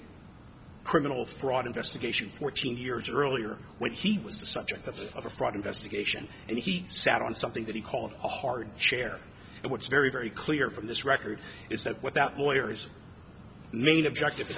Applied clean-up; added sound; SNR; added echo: none; none; none; none.